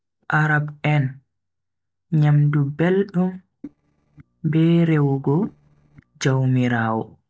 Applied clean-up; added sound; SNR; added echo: neural separator model SepFormer DNS4.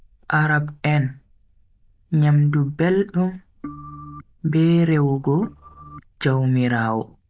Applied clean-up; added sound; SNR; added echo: neural diffusion model UNIVERSE++.